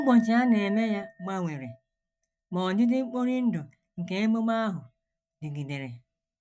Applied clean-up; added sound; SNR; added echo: neural mask model RNNoise.